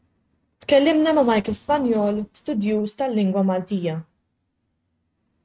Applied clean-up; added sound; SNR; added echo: neural mask model RNNoise.